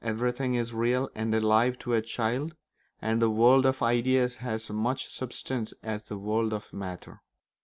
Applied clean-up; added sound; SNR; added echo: none; none; none; none.